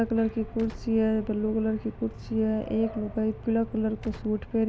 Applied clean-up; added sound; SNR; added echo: none; Gunshot, gunfire; 16 dB; none.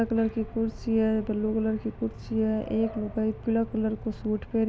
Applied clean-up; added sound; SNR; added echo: none; none; none; none.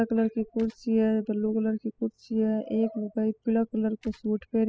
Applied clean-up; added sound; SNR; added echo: classical method spectral subtraction.